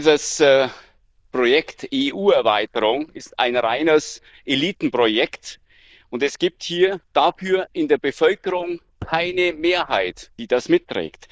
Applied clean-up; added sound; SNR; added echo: neural diffusion model UNIVERSE++.